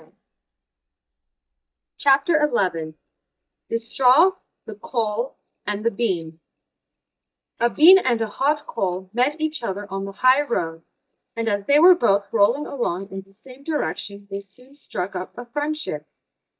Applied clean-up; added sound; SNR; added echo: neural mask model DeepFilterNet 3.